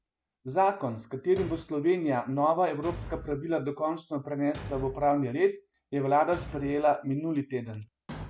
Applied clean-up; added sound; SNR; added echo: none; Thump, thud; 17 dB; none.